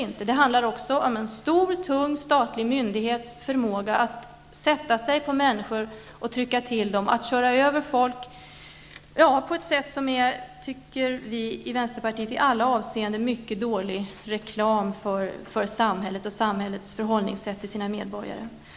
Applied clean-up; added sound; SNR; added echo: none; none; none; none.